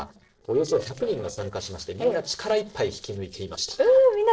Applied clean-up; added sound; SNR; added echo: neural separator model SepFormer DNS4.